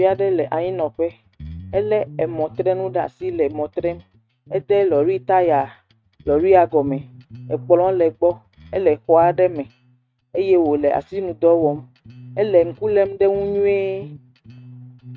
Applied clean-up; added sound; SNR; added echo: neural mask model RNNoise.